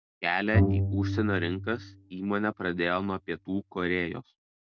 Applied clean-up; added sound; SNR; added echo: none; Bowed string instrument; 0 dB; none.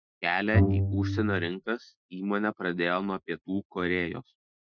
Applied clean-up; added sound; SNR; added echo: classical method Wiener filter.